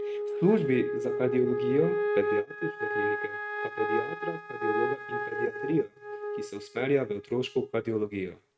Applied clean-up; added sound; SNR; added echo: neural mask model RNNoise.